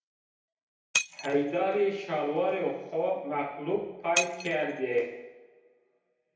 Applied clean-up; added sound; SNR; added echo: none; Shatter; 8 dB; reverberation time 0.9 s.